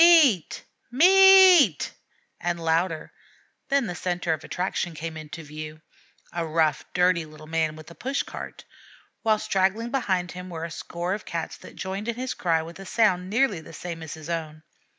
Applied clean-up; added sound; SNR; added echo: none; none; none; none.